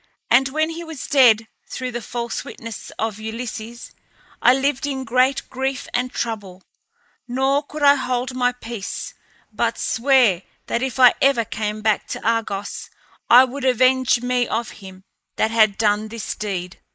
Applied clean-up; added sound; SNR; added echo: neural mask model Resemble Enhance denoiser.